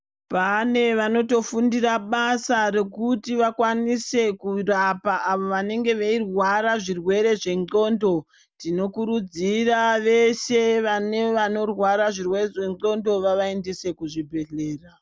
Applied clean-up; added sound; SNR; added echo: none; none; none; none.